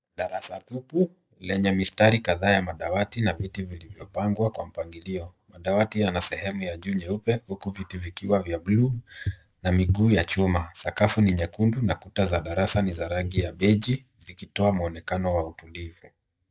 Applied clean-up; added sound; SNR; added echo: neural mask model DeepFilterNet 3.